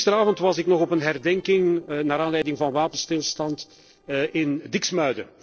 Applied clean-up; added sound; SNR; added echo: neural separator model SepFormer DNS4.